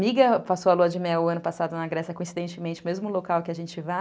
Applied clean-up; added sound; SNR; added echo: none; none; none; none.